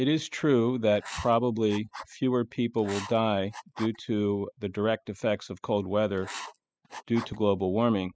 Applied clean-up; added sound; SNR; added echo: classical method spectral subtraction.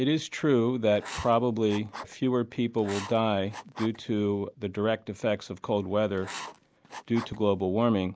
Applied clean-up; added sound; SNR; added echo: none; Writing; 15 dB; none.